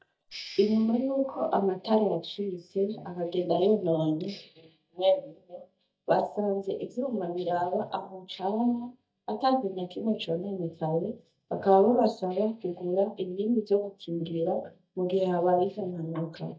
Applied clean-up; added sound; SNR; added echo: neural mask model DeepFilterNet 3.